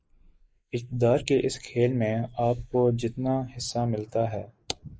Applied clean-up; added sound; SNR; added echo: neural mask model Resemble Enhance denoiser.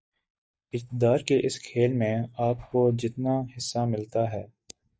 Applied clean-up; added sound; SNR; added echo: neural mask model DeepFilterNet 3.